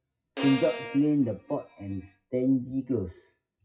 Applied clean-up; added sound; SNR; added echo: classical method WPE with log-MMSE.